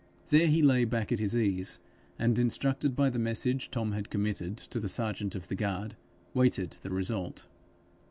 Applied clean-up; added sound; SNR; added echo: none; none; none; none.